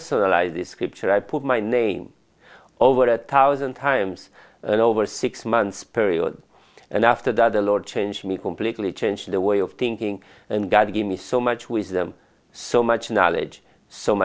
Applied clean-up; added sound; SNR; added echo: none; none; none; none.